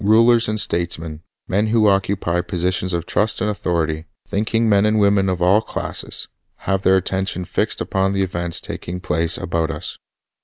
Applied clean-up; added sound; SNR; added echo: none; none; none; none.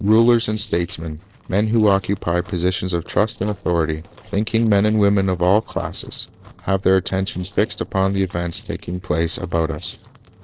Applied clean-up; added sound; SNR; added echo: neural separator model SepFormer DNS4.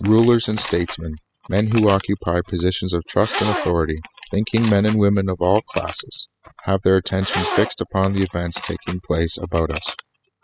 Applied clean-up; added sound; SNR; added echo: classical method spectral subtraction.